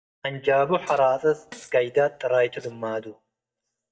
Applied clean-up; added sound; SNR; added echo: neural mask model DeepFilterNet 3.